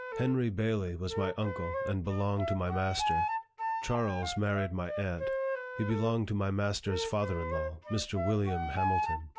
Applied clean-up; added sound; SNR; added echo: none; Wind instrument, woodwind instrument; 4 dB; none.